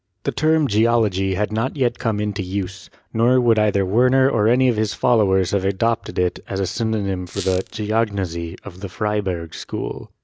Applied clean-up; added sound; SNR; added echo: none; Squeak; 17 dB; none.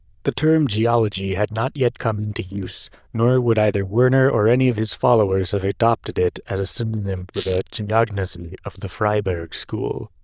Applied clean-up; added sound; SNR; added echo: neural diffusion model UNIVERSE++.